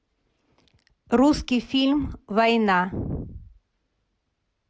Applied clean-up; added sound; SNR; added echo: none; none; none; none.